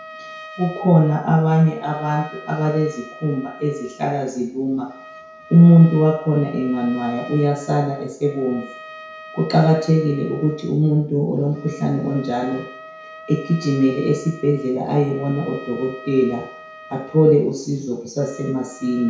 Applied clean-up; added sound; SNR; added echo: none; Trumpet; 20 dB; reverberation time 0.6 s.